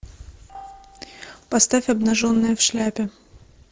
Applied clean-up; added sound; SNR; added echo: neural separator model SepFormer DNS4.